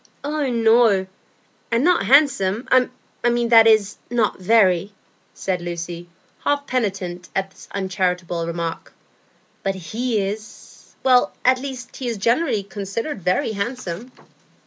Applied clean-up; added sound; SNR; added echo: none; none; none; none.